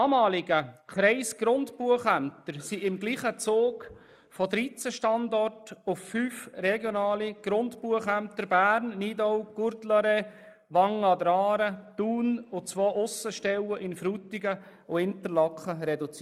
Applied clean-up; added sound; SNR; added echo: neural mask model Resemble Enhance denoiser.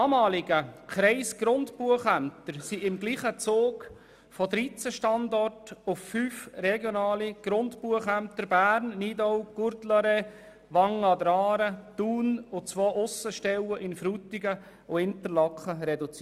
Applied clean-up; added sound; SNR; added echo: none; none; none; none.